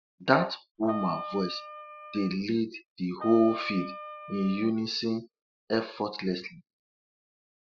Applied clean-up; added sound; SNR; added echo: classical method spectral subtraction.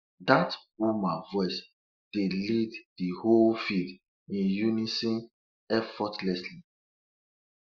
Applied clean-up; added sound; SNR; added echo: neural mask model Resemble Enhance denoiser.